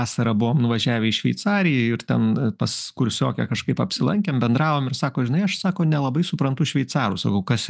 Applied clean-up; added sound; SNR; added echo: none; none; none; none.